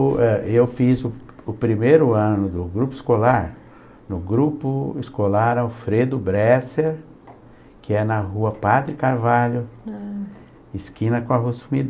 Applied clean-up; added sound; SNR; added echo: none; none; none; none.